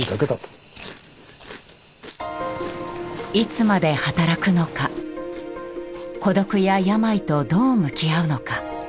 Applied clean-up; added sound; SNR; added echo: none; Chewing, mastication; 17 dB; none.